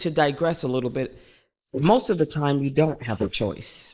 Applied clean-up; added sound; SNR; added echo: neural mask model Resemble Enhance denoiser.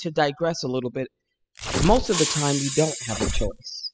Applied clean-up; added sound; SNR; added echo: classical method spectral subtraction.